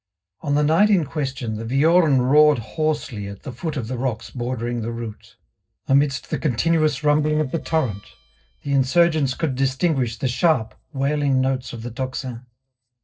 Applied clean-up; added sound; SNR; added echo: neural separator model SepFormer DNS4.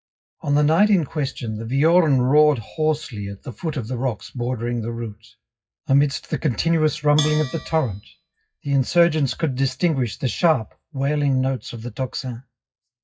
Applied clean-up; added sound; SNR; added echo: classical method WPE with log-MMSE.